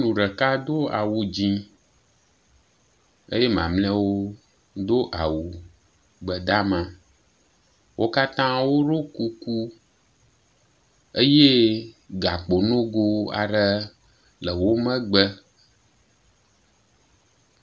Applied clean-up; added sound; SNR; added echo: none; none; none; none.